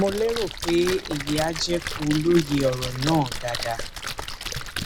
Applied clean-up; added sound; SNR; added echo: none; Splash, splatter; 7 dB; none.